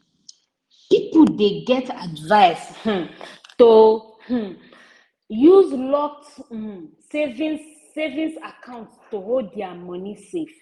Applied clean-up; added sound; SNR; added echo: none; none; none; none.